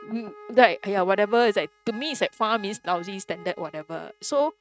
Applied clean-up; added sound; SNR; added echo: neural mask model RNNoise.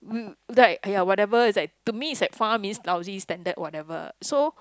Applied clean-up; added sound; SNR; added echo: none; none; none; none.